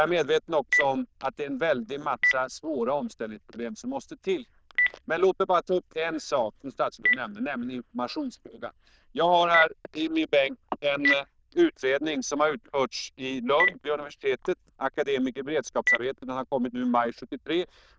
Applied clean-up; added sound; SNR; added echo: neural diffusion model UNIVERSE++.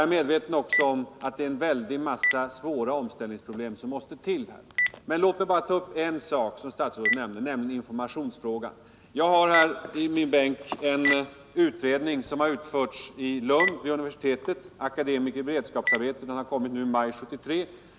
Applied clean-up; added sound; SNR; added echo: none; Telephone; 8 dB; none.